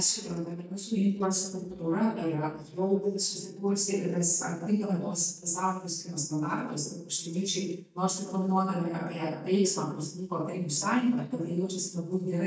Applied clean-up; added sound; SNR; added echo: neural mask model DeepFilterNet 3.